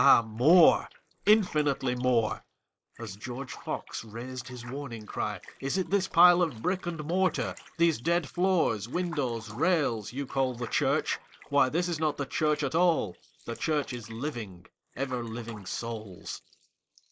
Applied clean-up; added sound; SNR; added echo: neural mask model Resemble Enhance denoiser.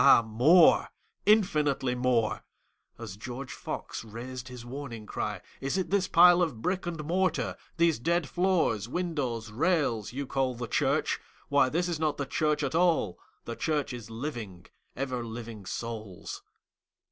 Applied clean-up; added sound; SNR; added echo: none; none; none; none.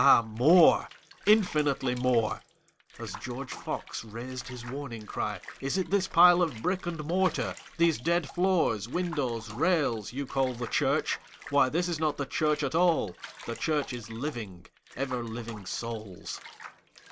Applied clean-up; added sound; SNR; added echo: none; Bathtub (filling or washing) / Water; 19 dB; none.